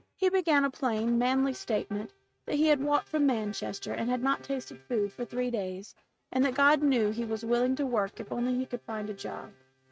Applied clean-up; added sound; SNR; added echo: neural mask model RNNoise.